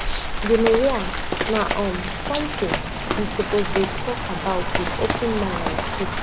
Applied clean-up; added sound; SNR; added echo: none; Rain; 0 dB; none.